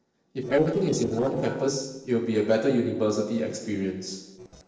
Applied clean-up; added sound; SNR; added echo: neural separator model SepFormer DNS4.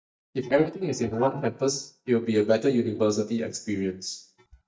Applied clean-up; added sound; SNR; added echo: neural mask model DeepFilterNet 3.